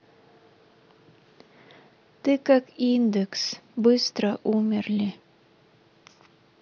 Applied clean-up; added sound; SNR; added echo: none; none; none; none.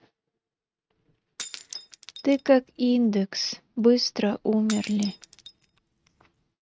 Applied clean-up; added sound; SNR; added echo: neural mask model RNNoise.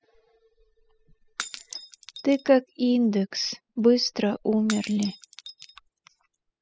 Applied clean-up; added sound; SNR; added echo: classical method spectral subtraction.